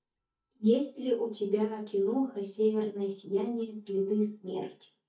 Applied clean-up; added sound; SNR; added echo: neural mask model DeepFilterNet 3.